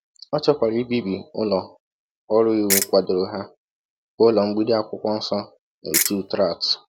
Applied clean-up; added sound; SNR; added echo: none; Ratchet, pawl; 0 dB; none.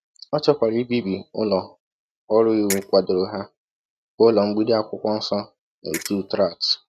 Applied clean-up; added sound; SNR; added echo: neural mask model RNNoise.